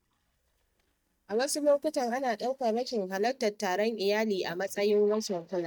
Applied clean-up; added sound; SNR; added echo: neural mask model DeepFilterNet 3.